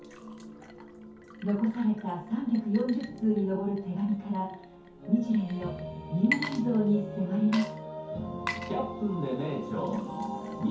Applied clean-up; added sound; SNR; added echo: none; Water / Liquid; 14 dB; reverberation time 0.6 s.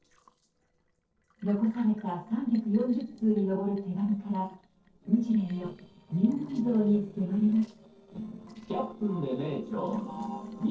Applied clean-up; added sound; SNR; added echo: neural separator model SepFormer DNS4.